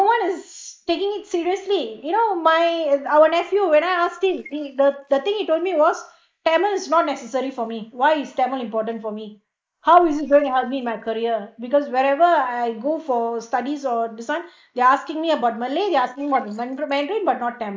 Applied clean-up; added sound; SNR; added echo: neural mask model Resemble Enhance denoiser.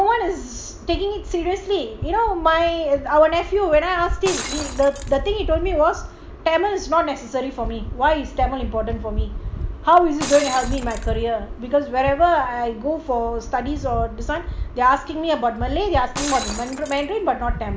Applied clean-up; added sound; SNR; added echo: none; Shatter; 17 dB; none.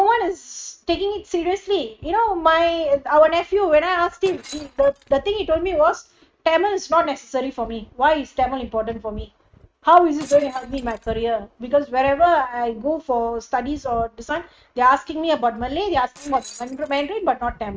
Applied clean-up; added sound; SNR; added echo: neural mask model RNNoise.